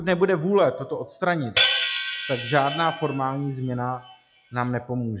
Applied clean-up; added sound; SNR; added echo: classical method log-MMSE.